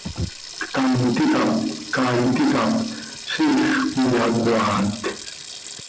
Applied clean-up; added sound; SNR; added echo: none; Sink (filling or washing); 15 dB; none.